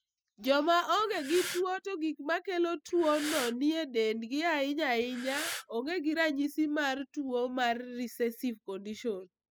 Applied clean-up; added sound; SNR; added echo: classical method spectral subtraction.